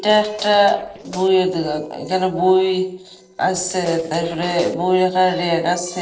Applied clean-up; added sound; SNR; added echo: neural separator model SepFormer DNS4.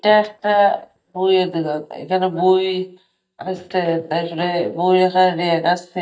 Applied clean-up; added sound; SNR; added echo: neural mask model DeepFilterNet 3.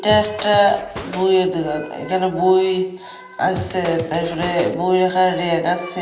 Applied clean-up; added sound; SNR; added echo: none; Scratching (performance technique); 11 dB; reverberation time 1.6 s.